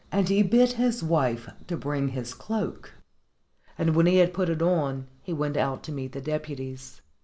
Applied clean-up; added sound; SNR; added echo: none; none; none; none.